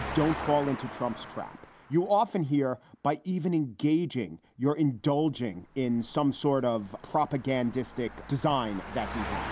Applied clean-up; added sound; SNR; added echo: none; Engine; 14 dB; none.